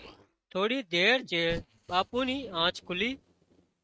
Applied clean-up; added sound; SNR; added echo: neural mask model RNNoise.